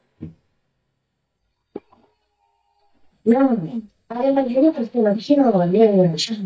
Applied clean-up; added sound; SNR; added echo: neural mask model DeepFilterNet 3.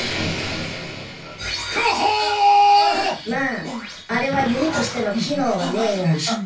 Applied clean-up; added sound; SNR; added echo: none; Explosion; 19 dB; reverberation time 0.2 s.